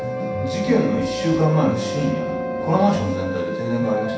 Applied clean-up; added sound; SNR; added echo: none; Wind instrument, woodwind instrument; 6 dB; reverberation time 0.7 s.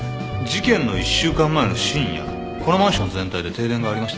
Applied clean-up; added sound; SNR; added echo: none; none; none; none.